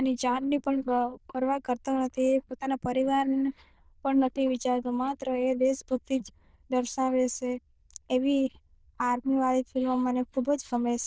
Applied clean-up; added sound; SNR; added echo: neural diffusion model UNIVERSE++.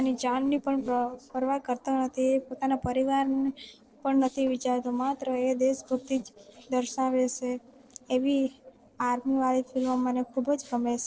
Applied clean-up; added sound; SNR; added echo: neural separator model SepFormer DNS4.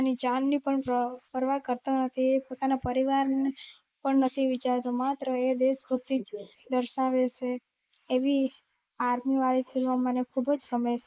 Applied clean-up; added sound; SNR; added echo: neural mask model Resemble Enhance denoiser.